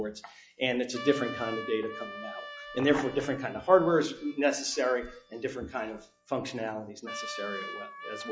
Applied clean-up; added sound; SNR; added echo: classical method log-MMSE.